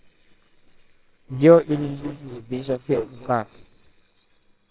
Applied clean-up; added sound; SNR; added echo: neural separator model SepFormer WHAMR!.